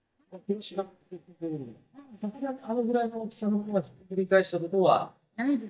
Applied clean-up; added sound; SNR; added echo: neural mask model DeepFilterNet 3.